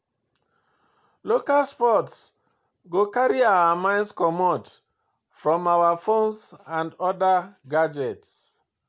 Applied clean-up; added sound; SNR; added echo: none; none; none; none.